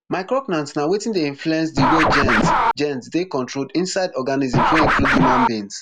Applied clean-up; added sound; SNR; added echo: none; Scratching (performance technique); -1 dB; none.